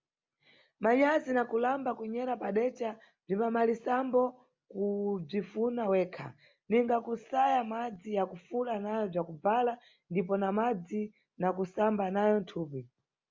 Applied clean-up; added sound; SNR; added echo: none; none; none; none.